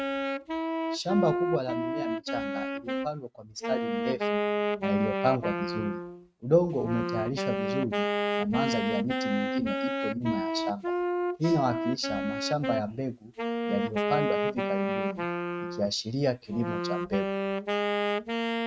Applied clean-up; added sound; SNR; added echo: neural mask model RNNoise.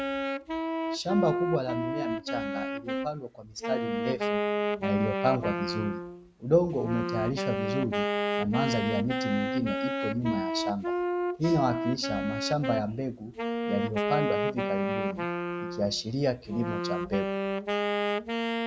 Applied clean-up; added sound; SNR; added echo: none; Wind instrument, woodwind instrument; 0 dB; none.